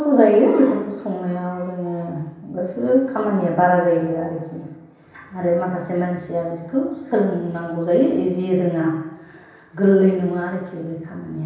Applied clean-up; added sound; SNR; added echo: none; none; none; reverberation time 0.9 s.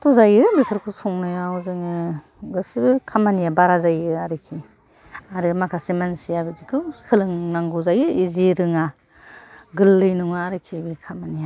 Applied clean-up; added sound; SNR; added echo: none; none; none; none.